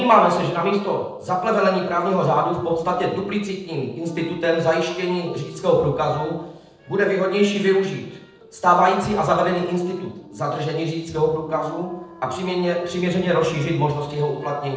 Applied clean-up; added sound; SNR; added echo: neural separator model SepFormer DNS4.